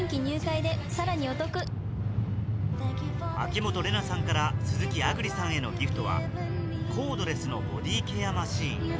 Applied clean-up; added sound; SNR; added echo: none; Train; -2 dB; none.